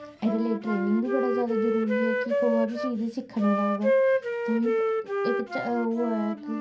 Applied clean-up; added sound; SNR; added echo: none; Wind instrument, woodwind instrument; 0 dB; reverberation time 0.3 s.